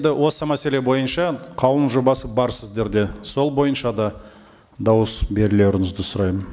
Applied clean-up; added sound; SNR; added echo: none; none; none; none.